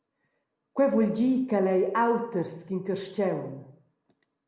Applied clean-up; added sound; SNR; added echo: none; none; none; none.